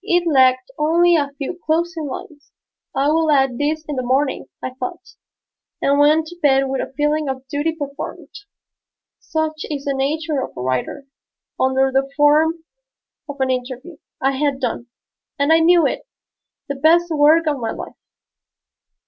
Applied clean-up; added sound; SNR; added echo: none; none; none; none.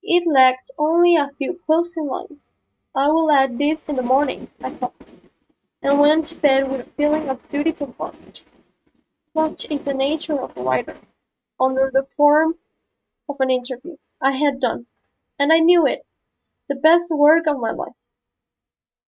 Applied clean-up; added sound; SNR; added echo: neural mask model RNNoise.